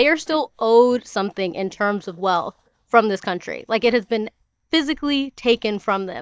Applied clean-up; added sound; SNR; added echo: neural mask model DeepFilterNet 3.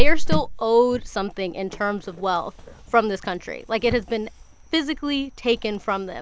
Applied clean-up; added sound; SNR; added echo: none; Cricket; -1 dB; none.